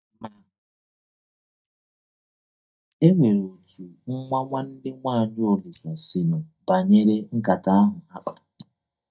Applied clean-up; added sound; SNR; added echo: neural mask model DeepFilterNet 3.